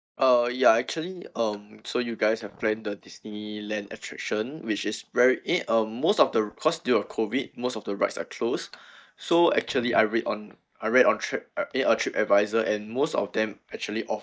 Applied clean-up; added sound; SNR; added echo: neural mask model DeepFilterNet 3.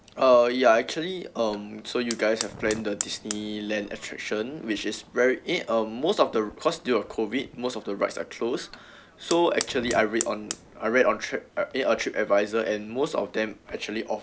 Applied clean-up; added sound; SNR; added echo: none; Fire; 16 dB; none.